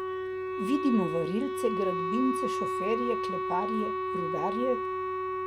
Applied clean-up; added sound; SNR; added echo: none; Wind instrument, woodwind instrument; 0 dB; none.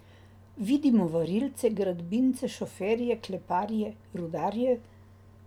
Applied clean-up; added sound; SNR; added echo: none; none; none; none.